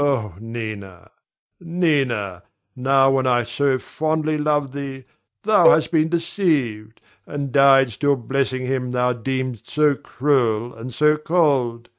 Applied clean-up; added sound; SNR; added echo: neural mask model RNNoise.